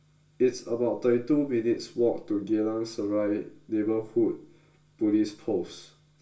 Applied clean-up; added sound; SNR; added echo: none; none; none; reverberation time 0.2 s.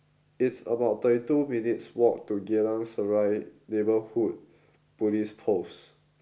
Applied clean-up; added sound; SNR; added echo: none; none; none; none.